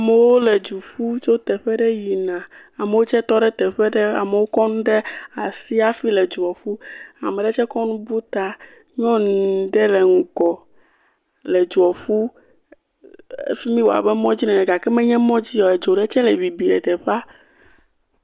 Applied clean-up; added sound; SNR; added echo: none; none; none; none.